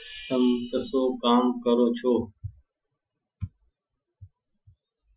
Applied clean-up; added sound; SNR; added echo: classical method Wiener filter.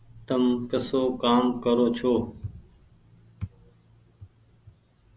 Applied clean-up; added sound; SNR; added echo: none; none; none; none.